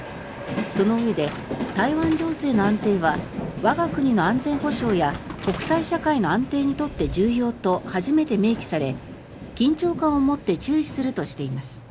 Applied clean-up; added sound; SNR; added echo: none; Train; 9 dB; none.